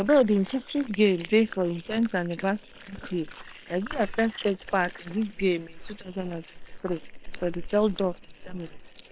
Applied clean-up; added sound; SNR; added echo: neural separator model SepFormer WHAM!.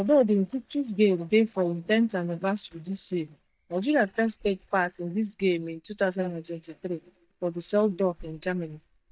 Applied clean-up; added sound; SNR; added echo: neural mask model DeepFilterNet 3.